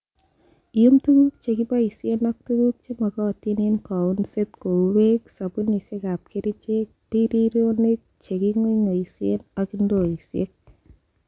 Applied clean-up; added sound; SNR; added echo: none; none; none; none.